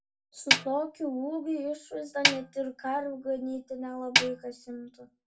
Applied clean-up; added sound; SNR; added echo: none; Snare drum; -4 dB; reverberation time 0.2 s.